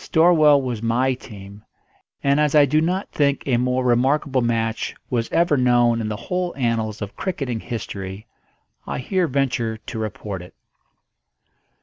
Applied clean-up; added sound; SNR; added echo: none; none; none; none.